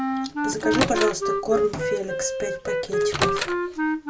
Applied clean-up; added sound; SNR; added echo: none; Wind instrument, woodwind instrument + Microwave oven; -4 dB; none.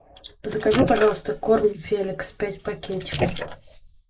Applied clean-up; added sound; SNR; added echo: neural mask model Resemble Enhance denoiser.